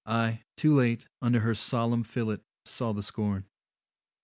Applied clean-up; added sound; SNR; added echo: none; none; none; none.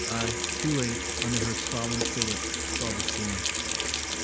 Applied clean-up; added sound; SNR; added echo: none; Sink (filling or washing) / Water tap, faucet; -4 dB; none.